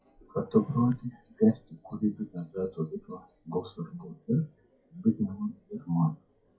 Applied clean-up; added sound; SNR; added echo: classical method WPE with log-MMSE.